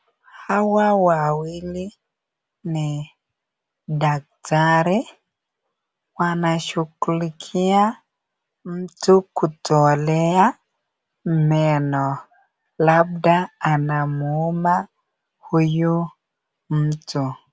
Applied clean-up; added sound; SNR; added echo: none; none; none; none.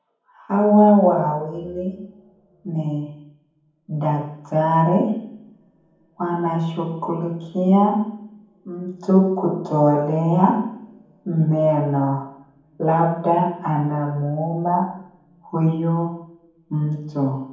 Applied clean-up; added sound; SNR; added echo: none; none; none; reverberation time 1.2 s.